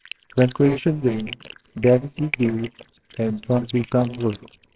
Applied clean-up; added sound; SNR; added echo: neural separator model SepFormer WHAMR!.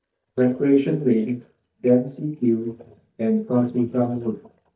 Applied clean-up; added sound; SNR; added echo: neural mask model DeepFilterNet 3.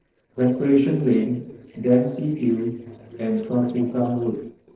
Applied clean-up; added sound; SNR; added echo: neural separator model SepFormer DNS4.